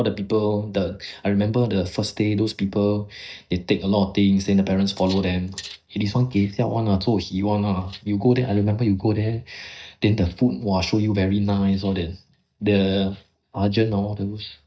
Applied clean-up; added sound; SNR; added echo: neural mask model DeepFilterNet 3.